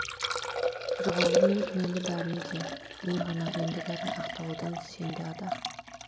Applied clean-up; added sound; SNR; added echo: none; Liquid; -1 dB; none.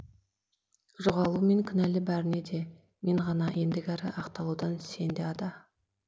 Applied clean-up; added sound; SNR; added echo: none; none; none; none.